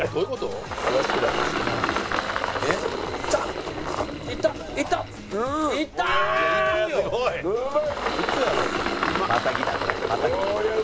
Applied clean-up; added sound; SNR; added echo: none; Engine; 2 dB; none.